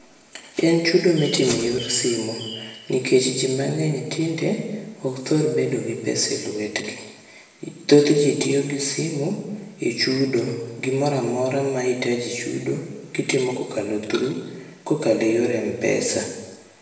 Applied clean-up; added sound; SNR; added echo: none; Bird; 15 dB; reverberation time 1.1 s.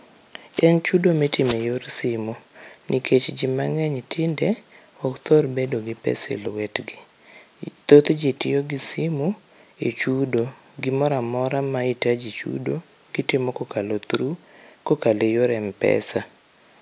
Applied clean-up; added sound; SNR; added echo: none; none; none; none.